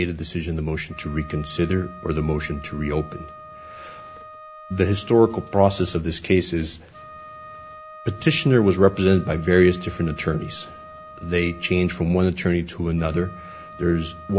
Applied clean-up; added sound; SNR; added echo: none; Wind instrument, woodwind instrument; 19 dB; none.